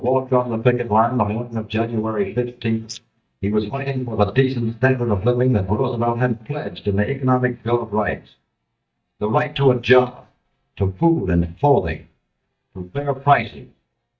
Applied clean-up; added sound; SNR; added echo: neural mask model DeepFilterNet 3.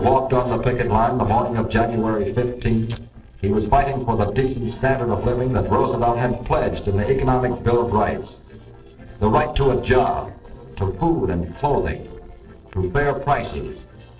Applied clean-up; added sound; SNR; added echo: neural separator model SepFormer DNS4.